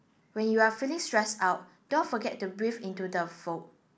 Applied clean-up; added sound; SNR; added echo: none; none; none; none.